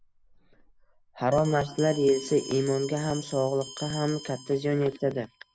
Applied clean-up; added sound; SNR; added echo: none; Bell; 17 dB; none.